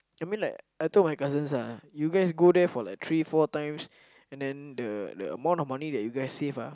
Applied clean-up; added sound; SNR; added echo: none; none; none; none.